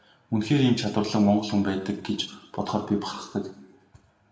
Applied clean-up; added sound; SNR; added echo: none; none; none; reverberation time 0.6 s.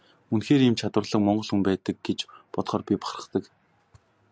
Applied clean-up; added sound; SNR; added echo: none; none; none; none.